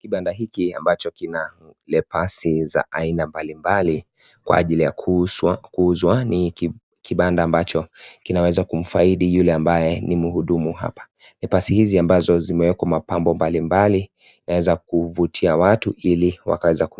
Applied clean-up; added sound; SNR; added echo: none; none; none; none.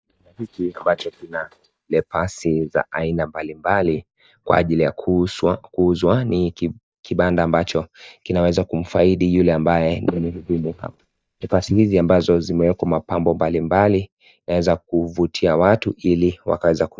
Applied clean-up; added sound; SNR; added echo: neural mask model DeepFilterNet 3.